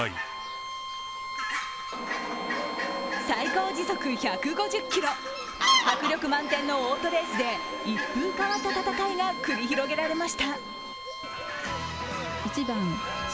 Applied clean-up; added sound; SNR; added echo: none; Fowl + Bowed string instrument; 2 dB; none.